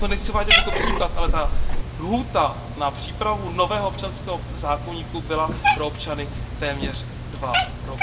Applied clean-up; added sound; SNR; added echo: none; Cat; -3 dB; reverberation time 0.6 s.